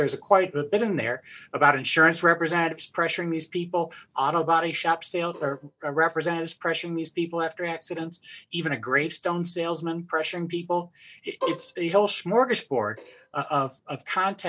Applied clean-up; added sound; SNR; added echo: neural mask model DeepFilterNet 3.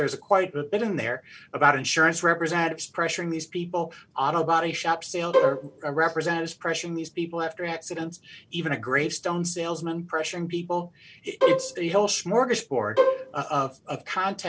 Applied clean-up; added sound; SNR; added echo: none; Bowed string instrument; -2 dB; none.